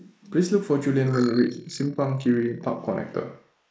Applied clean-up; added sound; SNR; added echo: neural mask model Resemble Enhance denoiser.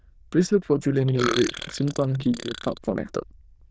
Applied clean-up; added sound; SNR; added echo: neural diffusion model UNIVERSE++.